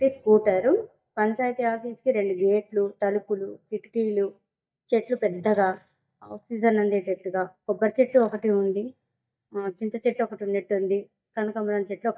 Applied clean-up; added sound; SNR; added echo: neural mask model DeepFilterNet 3.